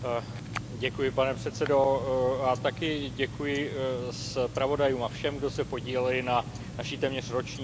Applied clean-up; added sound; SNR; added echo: none; Tick-tock; 9 dB; none.